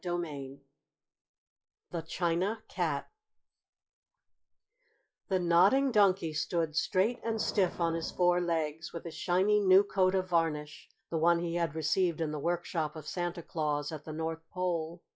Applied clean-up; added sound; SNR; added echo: classical method log-MMSE.